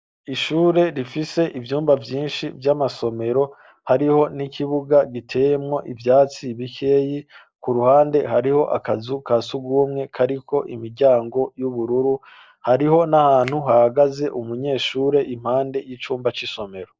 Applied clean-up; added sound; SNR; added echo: neural separator model SepFormer DNS4.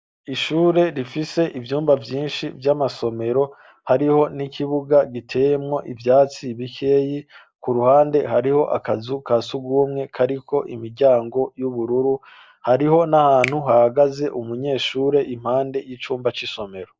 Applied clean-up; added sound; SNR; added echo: none; Finger snapping; 16 dB; none.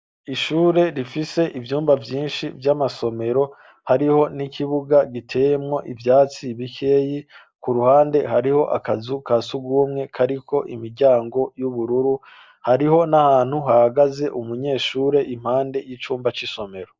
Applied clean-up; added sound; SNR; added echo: none; none; none; none.